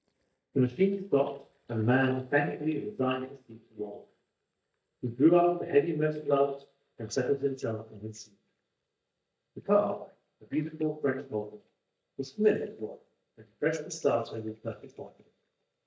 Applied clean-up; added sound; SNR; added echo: neural mask model DeepFilterNet 3.